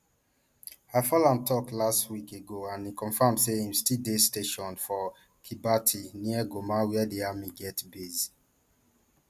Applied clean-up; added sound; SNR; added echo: none; none; none; none.